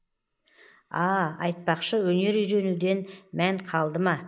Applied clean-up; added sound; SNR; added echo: neural mask model Resemble Enhance denoiser.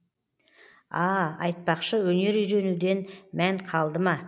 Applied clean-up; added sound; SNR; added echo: none; none; none; none.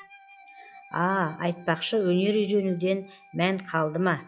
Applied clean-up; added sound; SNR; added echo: classical method log-MMSE.